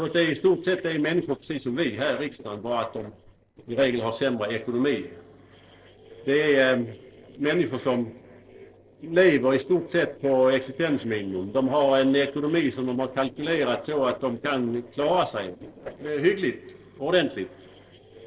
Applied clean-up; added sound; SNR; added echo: neural separator model SepFormer DNS4.